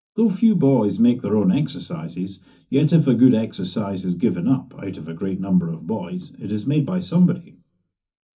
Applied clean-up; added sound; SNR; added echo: none; none; none; reverberation time 0.3 s.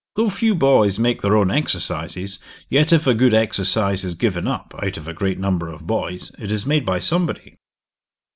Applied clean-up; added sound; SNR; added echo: none; none; none; none.